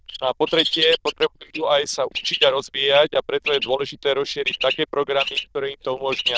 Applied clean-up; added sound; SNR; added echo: neural diffusion model UNIVERSE++.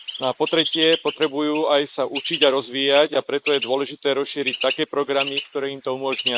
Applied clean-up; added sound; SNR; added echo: neural mask model Resemble Enhance denoiser.